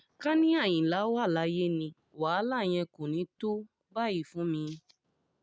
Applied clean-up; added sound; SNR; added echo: none; none; none; none.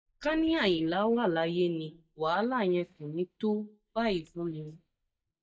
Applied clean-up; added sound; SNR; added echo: neural mask model DeepFilterNet 3.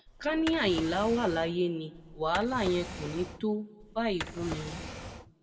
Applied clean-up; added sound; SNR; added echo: none; Drawer open or close; 10 dB; reverberation time 0.9 s.